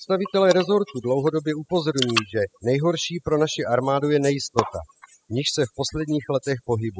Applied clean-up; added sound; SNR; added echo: classical method spectral subtraction.